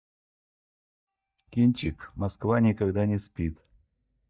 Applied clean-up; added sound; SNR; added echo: neural mask model DeepFilterNet 3.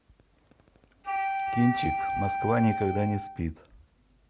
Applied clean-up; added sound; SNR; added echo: none; Wind instrument, woodwind instrument; 1 dB; none.